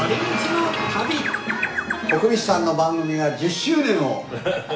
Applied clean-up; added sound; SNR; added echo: none; Bird; 7 dB; reverberation time 0.7 s.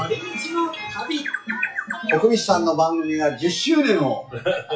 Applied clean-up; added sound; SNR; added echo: classical method WPE with log-MMSE.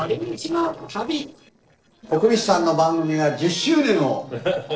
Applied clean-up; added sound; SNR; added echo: neural separator model SepFormer DNS4.